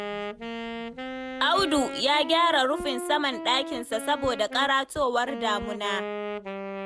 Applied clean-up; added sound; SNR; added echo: none; Wind instrument, woodwind instrument; 8 dB; none.